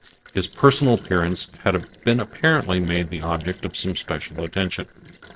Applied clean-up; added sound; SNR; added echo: neural separator model SepFormer DNS4.